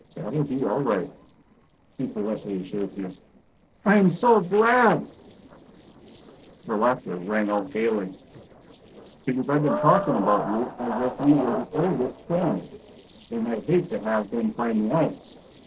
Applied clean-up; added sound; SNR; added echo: neural separator model SepFormer DNS4.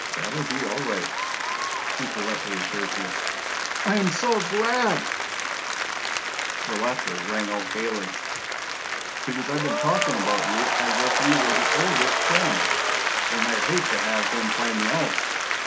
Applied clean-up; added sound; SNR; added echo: none; Applause; -4 dB; none.